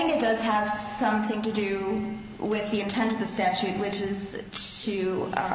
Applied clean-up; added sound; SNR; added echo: none; none; none; none.